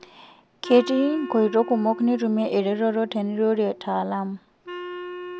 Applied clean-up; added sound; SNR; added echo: none; Wind instrument, woodwind instrument; 14 dB; none.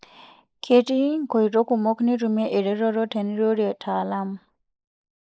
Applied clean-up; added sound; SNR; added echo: neural mask model Resemble Enhance denoiser.